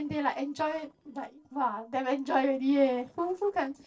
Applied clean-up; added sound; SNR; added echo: neural separator model SepFormer DNS4.